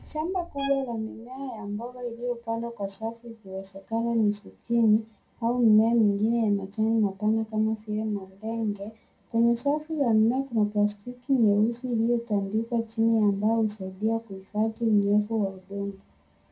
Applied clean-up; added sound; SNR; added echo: none; Bowed string instrument; 17 dB; reverberation time 0.2 s.